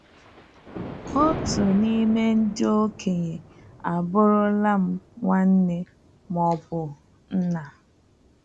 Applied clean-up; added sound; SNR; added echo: none; Thunder; 14 dB; none.